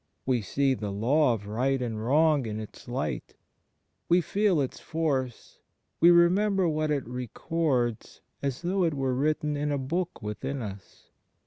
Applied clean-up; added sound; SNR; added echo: none; none; none; none.